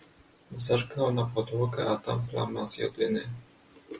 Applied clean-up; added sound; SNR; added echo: none; none; none; none.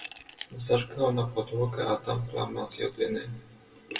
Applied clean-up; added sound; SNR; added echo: none; Glass; 17 dB; reverberation time 1.5 s.